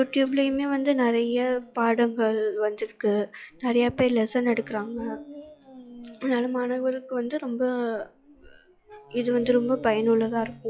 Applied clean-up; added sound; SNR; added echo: classical method log-MMSE.